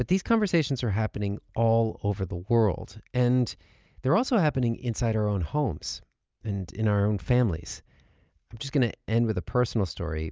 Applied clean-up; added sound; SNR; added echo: none; none; none; none.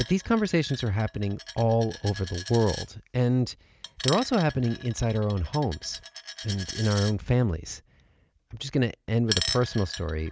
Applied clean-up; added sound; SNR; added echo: none; Coin (dropping); 12 dB; none.